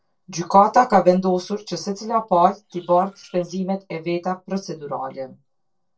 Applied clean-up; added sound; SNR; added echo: neural separator model SepFormer DNS4.